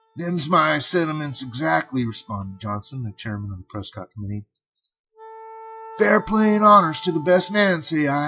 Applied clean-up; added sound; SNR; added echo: classical method log-MMSE.